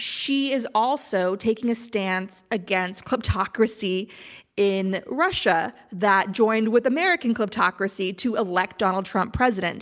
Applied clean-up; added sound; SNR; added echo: none; none; none; none.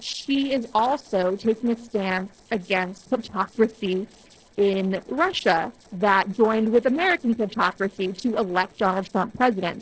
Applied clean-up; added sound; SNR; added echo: neural separator model SepFormer DNS4.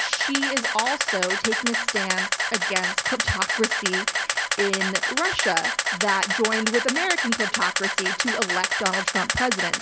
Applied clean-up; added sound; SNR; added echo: none; Camera; -3 dB; none.